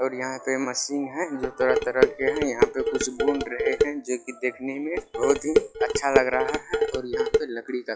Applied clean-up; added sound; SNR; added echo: classical method log-MMSE.